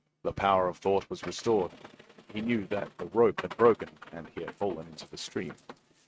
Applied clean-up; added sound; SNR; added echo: neural mask model RNNoise.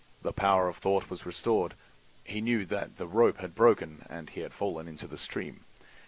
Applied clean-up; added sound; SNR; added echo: none; none; none; none.